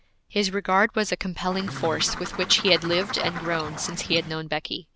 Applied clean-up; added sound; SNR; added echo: none; Bird; 9 dB; none.